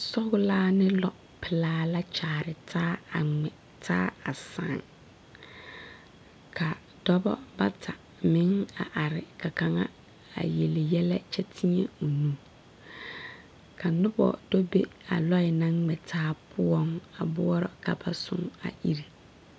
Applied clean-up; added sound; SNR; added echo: none; none; none; none.